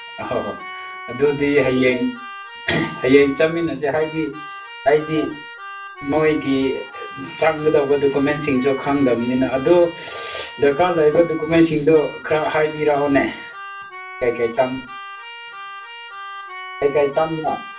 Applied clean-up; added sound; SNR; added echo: none; Keyboard (musical); 15 dB; reverberation time 0.3 s.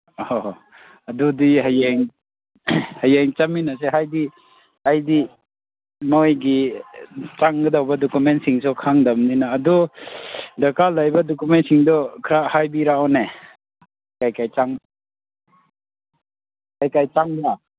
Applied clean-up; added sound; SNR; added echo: none; none; none; none.